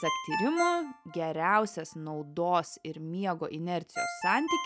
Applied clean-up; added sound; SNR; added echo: none; Ringtone; 6 dB; none.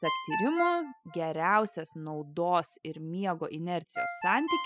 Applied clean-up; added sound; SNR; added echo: classical method spectral subtraction.